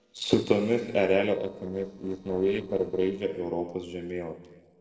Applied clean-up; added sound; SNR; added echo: neural separator model SepFormer DNS4.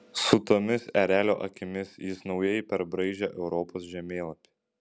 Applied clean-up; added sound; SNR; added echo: none; none; none; none.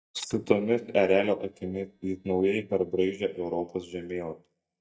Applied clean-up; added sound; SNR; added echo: neural mask model DeepFilterNet 3.